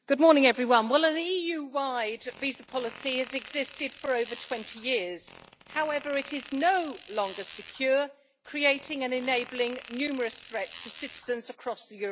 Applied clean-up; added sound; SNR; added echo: none; Fart; 19 dB; none.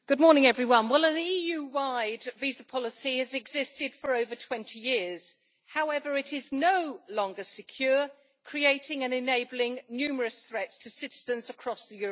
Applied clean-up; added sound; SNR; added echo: none; none; none; none.